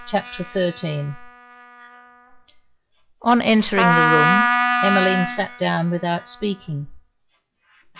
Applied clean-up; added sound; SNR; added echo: classical method log-MMSE.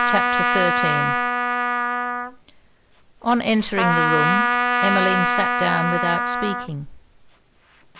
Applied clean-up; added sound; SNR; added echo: none; Trumpet; -3 dB; none.